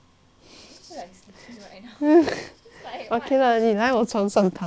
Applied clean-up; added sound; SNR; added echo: none; none; none; none.